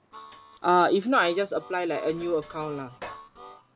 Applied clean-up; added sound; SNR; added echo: none; Sink (filling or washing) + Harmonica; 19 dB; none.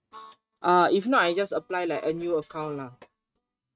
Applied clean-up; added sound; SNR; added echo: neural mask model RNNoise.